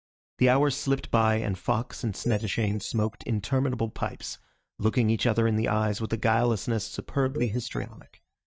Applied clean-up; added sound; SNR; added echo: neural mask model DeepFilterNet 3.